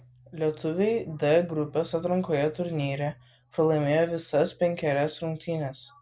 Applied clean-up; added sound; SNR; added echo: none; none; none; none.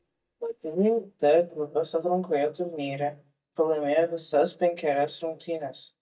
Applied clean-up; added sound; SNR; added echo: neural mask model DeepFilterNet 3.